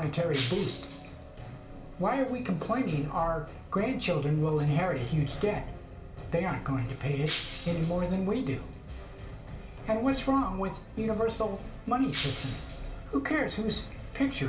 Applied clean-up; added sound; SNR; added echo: none; Shatter; 10 dB; reverberation time 0.6 s.